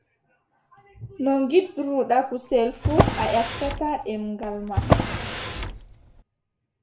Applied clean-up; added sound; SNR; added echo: none; Drawer open or close; 0 dB; reverberation time 0.4 s.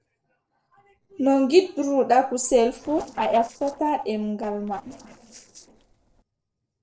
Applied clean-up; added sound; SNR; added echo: neural separator model SepFormer DNS4.